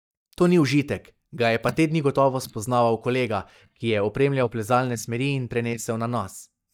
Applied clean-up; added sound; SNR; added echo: neural mask model DeepFilterNet 3.